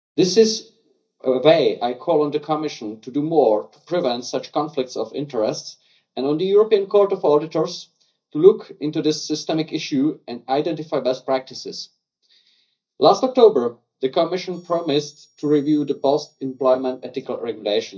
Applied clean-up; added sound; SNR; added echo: neural mask model DeepFilterNet 3.